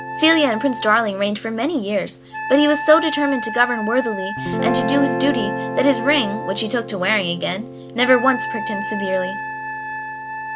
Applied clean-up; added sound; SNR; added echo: none; Wind instrument, woodwind instrument + Guitar; 6 dB; none.